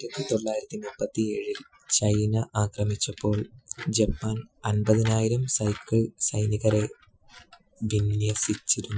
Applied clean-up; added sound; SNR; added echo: classical method Wiener filter.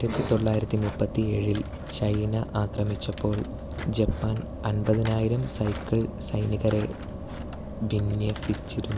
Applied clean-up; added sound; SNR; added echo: none; Thump, thud; 19 dB; none.